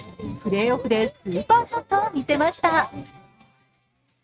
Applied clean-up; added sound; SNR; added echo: neural mask model RNNoise.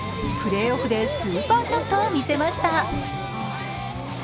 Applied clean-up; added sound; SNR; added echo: none; Bowed string instrument; 13 dB; none.